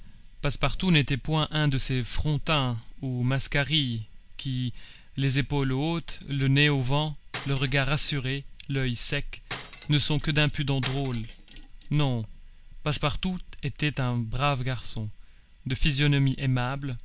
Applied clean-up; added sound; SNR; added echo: none; Cutlery, silverware; 17 dB; none.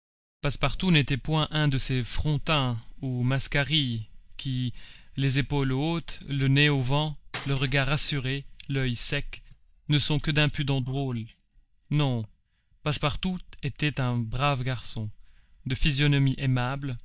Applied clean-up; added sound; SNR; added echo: neural mask model DeepFilterNet 3.